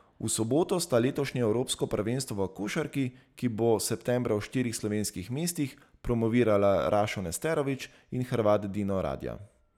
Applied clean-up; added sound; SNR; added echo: none; none; none; none.